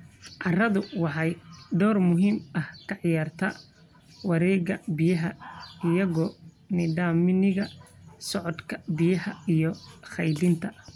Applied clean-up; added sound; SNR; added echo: none; none; none; none.